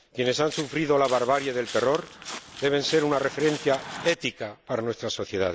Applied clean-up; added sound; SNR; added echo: none; Walk, footsteps; 13 dB; none.